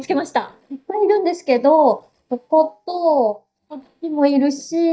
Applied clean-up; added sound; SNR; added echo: neural mask model DeepFilterNet 3.